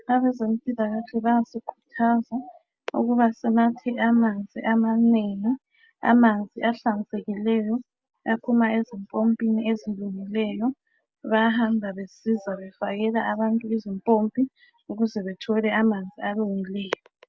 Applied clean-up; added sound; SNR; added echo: none; none; none; none.